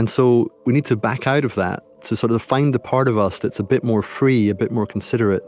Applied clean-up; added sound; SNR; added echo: none; none; none; none.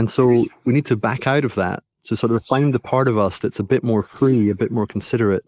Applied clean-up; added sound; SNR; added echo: neural mask model Resemble Enhance denoiser.